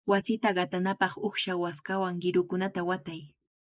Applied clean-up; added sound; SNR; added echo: neural mask model Resemble Enhance denoiser.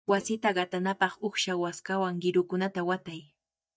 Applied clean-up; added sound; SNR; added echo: neural mask model DeepFilterNet 3.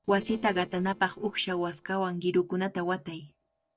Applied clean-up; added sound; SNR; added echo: neural separator model SepFormer DNS4.